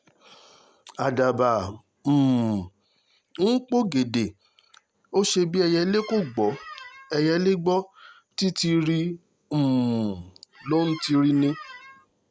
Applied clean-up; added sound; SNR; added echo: none; Squeak; 19 dB; none.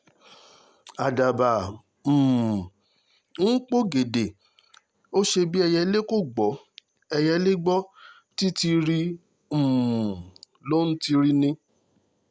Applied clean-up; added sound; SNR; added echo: none; none; none; none.